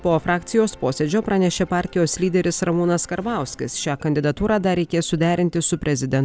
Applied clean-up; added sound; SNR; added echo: none; none; none; none.